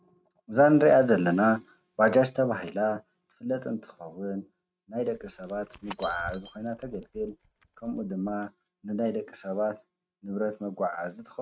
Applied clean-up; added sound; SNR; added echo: neural mask model RNNoise.